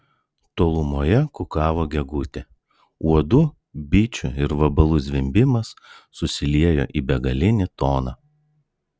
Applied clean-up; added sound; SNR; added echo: none; none; none; none.